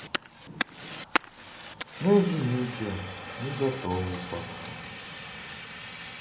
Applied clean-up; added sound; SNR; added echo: none; Fire; 6 dB; reverberation time 0.6 s.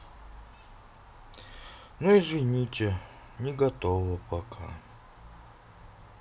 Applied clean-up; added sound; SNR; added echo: none; none; none; none.